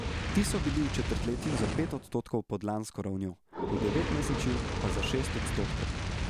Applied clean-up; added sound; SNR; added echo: none; Fire; 0 dB; none.